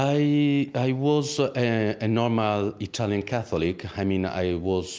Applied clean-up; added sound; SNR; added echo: none; none; none; none.